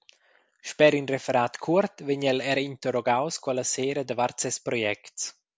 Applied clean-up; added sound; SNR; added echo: none; none; none; none.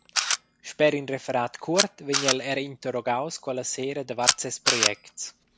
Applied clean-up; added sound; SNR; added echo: none; Camera; 1 dB; none.